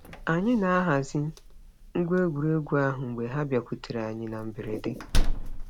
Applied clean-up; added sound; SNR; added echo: none; Slam; 3 dB; none.